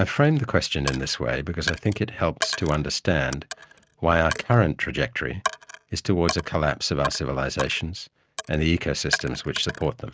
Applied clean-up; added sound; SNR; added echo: neural mask model RNNoise.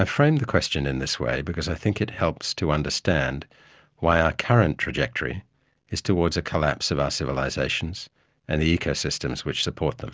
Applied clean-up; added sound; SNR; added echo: none; none; none; none.